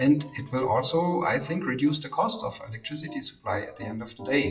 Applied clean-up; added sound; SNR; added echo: classical method WPE with log-MMSE.